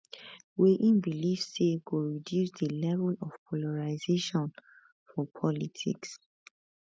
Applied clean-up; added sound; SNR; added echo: none; none; none; none.